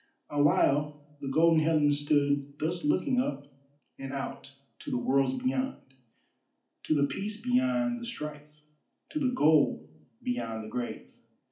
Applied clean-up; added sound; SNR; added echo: none; none; none; reverberation time 0.4 s.